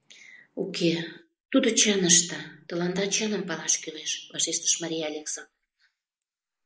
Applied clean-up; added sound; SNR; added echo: neural mask model Resemble Enhance denoiser.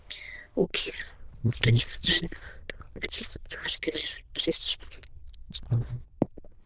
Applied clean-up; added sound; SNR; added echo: neural diffusion model UNIVERSE++.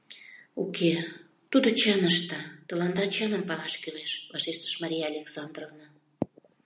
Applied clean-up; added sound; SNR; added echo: none; none; none; none.